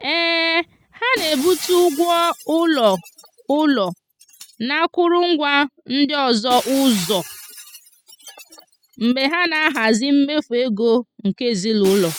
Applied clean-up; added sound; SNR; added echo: classical method spectral subtraction.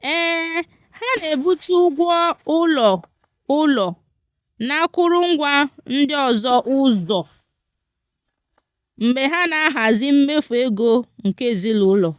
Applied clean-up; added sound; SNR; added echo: neural mask model DeepFilterNet 3.